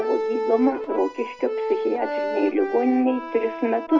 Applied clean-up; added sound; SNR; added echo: none; Accordion; 5 dB; reverberation time 0.5 s.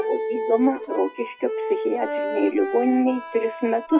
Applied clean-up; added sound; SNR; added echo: classical method WPE with log-MMSE.